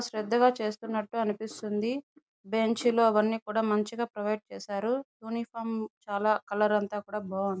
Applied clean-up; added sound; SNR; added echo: none; none; none; none.